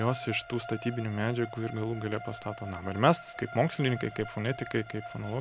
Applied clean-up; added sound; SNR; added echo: none; Bowed string instrument; 13 dB; none.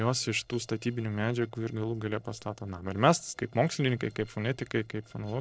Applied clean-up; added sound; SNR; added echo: neural separator model SepFormer DNS4.